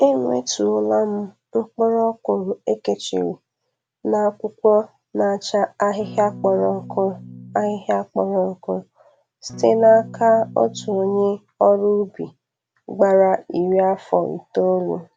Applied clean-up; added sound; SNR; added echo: none; Electric guitar / Strum; 16 dB; none.